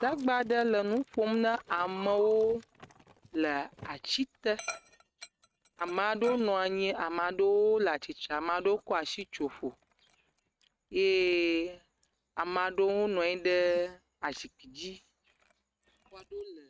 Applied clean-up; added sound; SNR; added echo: neural mask model RNNoise.